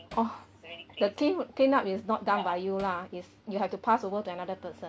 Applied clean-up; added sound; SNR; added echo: none; Hammer; 20 dB; none.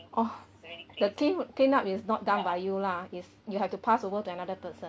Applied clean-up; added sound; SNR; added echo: none; none; none; none.